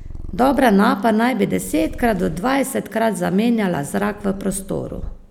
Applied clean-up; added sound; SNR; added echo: none; Purr; 16 dB; none.